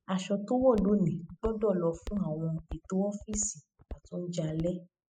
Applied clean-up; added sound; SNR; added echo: classical method spectral subtraction.